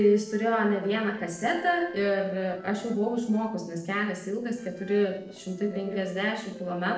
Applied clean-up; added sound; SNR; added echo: neural separator model SepFormer DNS4.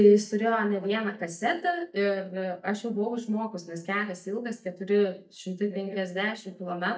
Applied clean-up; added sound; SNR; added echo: neural mask model DeepFilterNet 3.